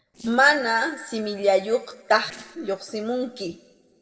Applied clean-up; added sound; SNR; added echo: neural separator model SepFormer DNS4.